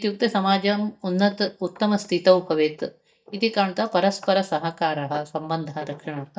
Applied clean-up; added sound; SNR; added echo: neural mask model DeepFilterNet 3.